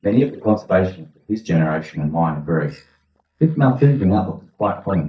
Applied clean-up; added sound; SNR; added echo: neural mask model DeepFilterNet 3.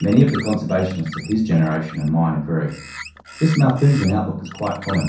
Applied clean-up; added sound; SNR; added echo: none; Bird; 17 dB; reverberation time 0.6 s.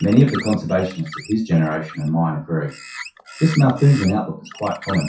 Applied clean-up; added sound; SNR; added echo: classical method WPE with log-MMSE.